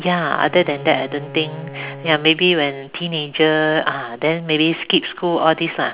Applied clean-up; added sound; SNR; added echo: none; Bowed string instrument; 17 dB; none.